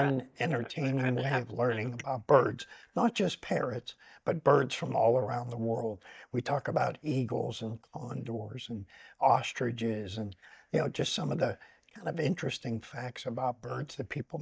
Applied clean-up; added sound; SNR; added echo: neural mask model DeepFilterNet 3.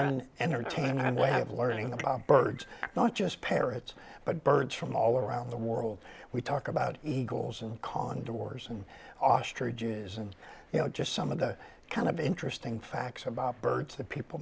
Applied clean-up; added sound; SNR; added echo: none; Cutlery, silverware / Dishes, pots, and pans / Chink, clink; 13 dB; none.